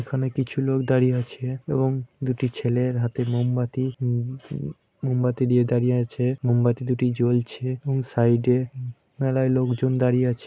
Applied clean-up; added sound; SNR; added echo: none; none; none; none.